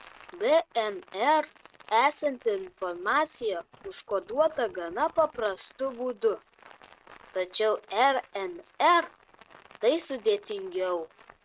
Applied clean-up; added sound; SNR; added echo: neural mask model RNNoise.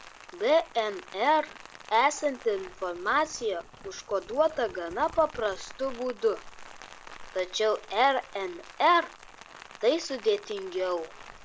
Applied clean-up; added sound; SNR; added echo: none; Rain; 18 dB; none.